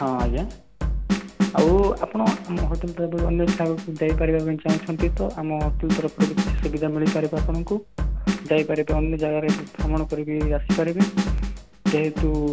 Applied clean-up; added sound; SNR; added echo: none; Drum kit; 0 dB; none.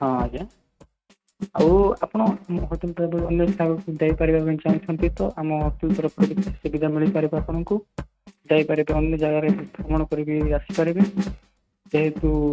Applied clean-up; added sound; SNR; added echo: neural mask model RNNoise.